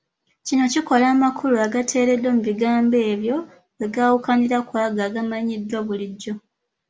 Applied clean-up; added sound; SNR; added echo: none; none; none; none.